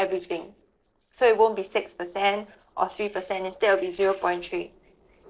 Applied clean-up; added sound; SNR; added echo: neural separator model SepFormer DNS4.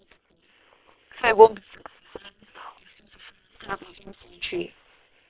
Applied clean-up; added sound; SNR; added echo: neural separator model SepFormer WHAM!.